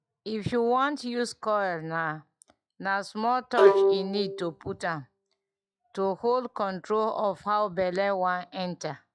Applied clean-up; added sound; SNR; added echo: classical method log-MMSE.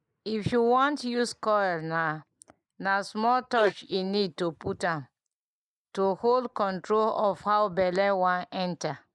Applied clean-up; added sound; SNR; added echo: neural mask model Resemble Enhance denoiser.